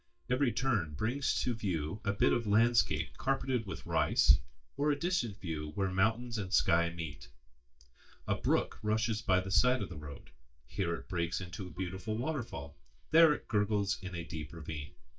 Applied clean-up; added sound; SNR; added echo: neural mask model DeepFilterNet 3.